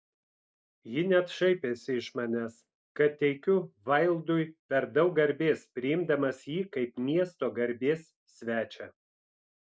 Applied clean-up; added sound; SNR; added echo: none; none; none; none.